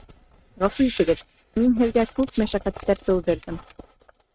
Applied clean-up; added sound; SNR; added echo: neural mask model RNNoise.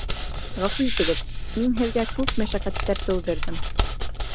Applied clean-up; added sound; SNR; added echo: none; Hands; -1 dB; none.